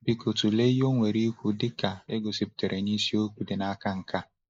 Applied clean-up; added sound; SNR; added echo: neural mask model Resemble Enhance denoiser.